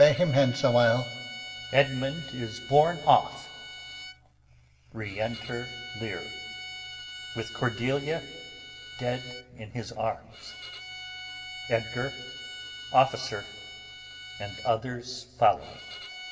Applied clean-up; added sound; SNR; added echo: none; Bowed string instrument; 13 dB; reverberation time 1.3 s.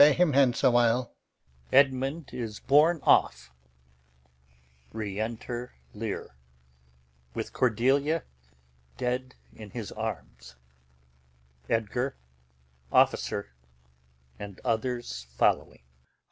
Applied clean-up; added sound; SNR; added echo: none; none; none; none.